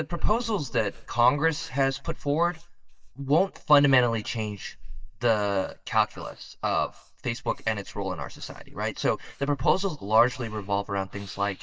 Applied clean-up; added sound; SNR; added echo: neural mask model DeepFilterNet 3.